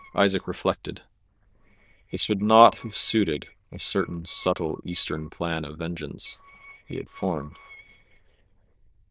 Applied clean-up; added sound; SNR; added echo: neural diffusion model UNIVERSE++.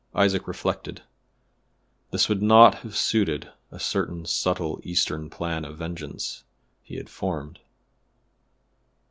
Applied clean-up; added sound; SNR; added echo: none; none; none; none.